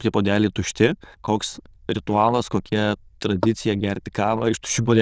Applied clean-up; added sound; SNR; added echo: neural diffusion model UNIVERSE++.